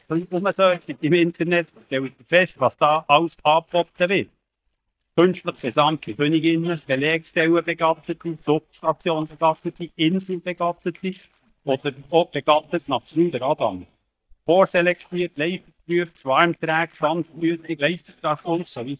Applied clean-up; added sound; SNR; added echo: neural mask model DeepFilterNet 3.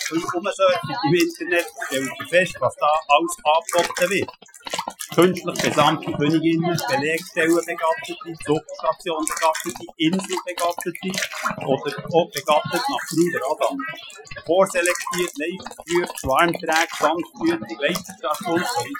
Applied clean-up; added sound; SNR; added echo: classical method Wiener filter.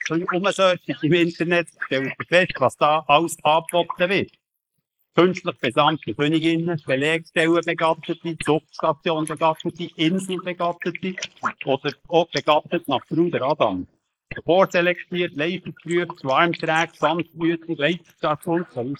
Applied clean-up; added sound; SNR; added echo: neural mask model Resemble Enhance denoiser.